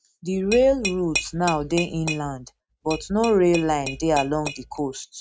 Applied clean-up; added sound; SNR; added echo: neural mask model RNNoise.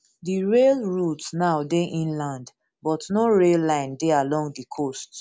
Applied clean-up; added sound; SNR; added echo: none; none; none; none.